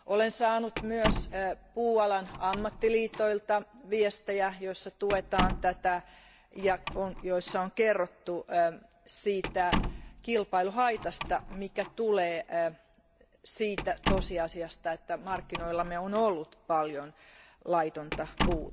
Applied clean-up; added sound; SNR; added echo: none; Slam; 7 dB; none.